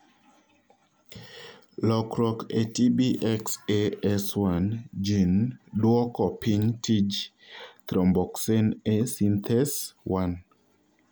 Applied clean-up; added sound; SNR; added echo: none; none; none; none.